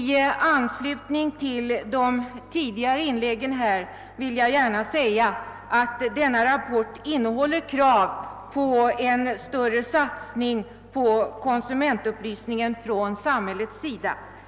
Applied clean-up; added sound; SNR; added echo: none; none; none; none.